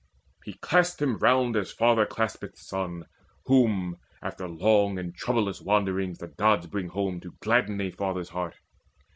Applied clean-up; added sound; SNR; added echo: none; none; none; none.